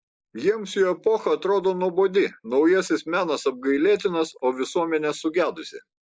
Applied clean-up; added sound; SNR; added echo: neural mask model Resemble Enhance denoiser.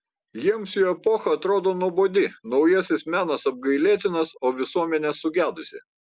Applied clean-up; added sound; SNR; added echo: none; none; none; none.